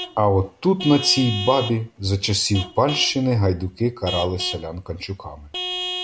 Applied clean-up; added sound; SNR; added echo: none; Vehicle horn, car horn, honking / Truck; 10 dB; none.